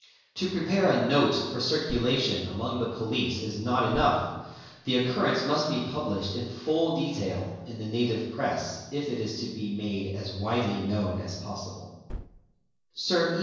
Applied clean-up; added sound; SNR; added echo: none; Gunshot, gunfire; 14 dB; reverberation time 1.0 s.